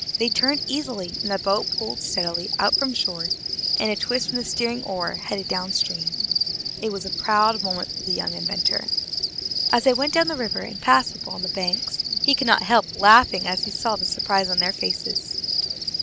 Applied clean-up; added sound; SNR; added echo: none; Cricket; 2 dB; none.